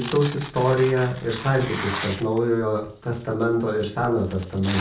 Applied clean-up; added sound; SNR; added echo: none; Tearing; 13 dB; reverberation time 0.3 s.